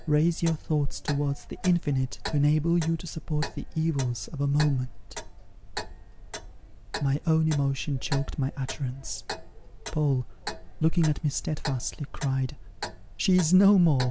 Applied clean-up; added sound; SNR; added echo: none; Clock; 11 dB; none.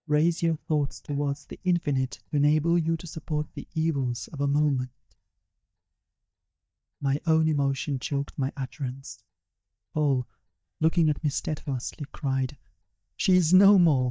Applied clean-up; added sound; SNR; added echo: neural mask model DeepFilterNet 3.